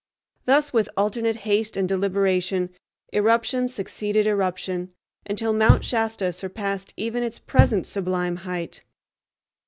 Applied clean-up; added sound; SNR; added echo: none; Knock; 0 dB; none.